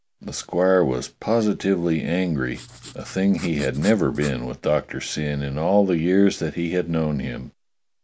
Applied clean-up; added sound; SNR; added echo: none; Writing; 18 dB; none.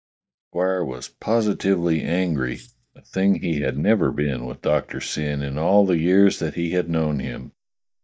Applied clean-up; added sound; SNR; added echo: neural mask model DeepFilterNet 3.